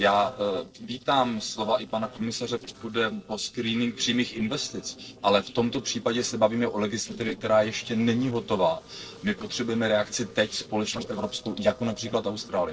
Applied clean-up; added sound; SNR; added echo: neural separator model SepFormer DNS4.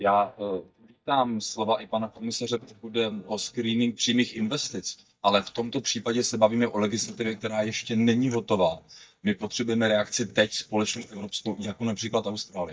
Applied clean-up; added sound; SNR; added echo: neural mask model DeepFilterNet 3.